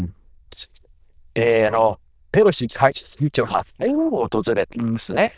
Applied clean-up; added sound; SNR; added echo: neural diffusion model UNIVERSE++.